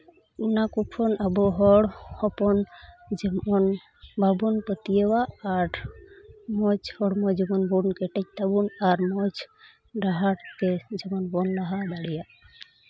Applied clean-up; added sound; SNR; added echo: none; none; none; none.